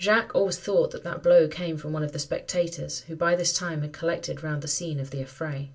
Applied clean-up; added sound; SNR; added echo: none; none; none; reverberation time 0.2 s.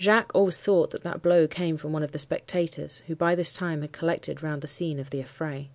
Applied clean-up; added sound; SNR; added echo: none; none; none; none.